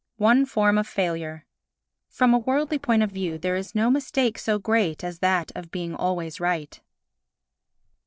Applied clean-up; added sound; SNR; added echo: neural separator model SepFormer DNS4.